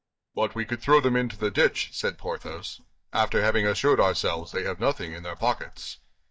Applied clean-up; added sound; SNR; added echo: neural mask model DeepFilterNet 3.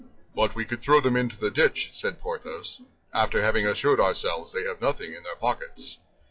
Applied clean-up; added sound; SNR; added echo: classical method WPE with log-MMSE.